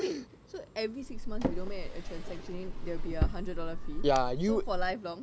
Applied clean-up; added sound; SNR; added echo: none; Drawer open or close; -3 dB; none.